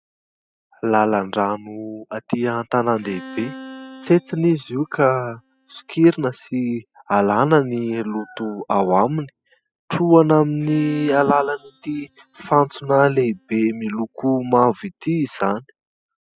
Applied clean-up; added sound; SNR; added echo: classical method spectral subtraction.